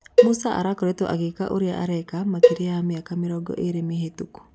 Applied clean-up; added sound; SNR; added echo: none; Cowbell; -3 dB; none.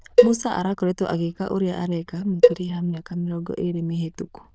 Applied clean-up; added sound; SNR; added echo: neural diffusion model UNIVERSE++.